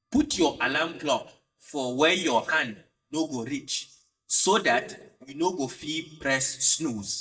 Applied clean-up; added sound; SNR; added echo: neural mask model DeepFilterNet 3.